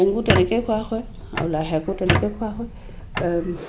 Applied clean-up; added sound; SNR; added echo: none; Squeak; 3 dB; none.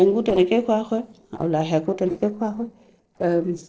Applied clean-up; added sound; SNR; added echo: neural separator model SepFormer DNS4.